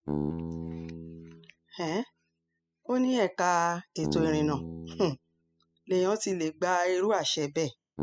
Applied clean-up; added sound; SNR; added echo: classical method spectral subtraction.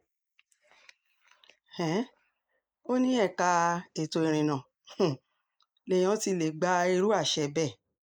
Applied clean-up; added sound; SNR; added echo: neural mask model Resemble Enhance denoiser.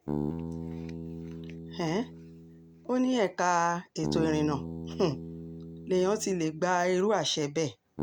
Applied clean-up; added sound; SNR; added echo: none; Bass guitar; 8 dB; none.